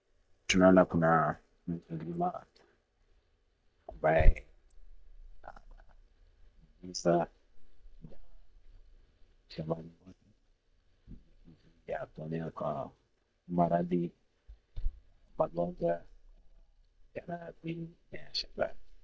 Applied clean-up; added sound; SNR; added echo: neural mask model DeepFilterNet 3.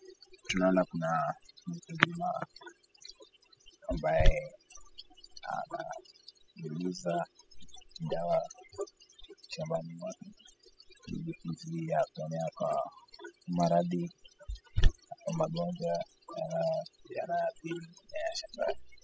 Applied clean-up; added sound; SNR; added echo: classical method spectral subtraction.